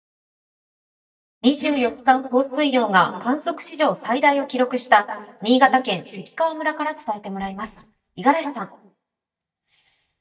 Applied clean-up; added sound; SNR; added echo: neural mask model DeepFilterNet 3.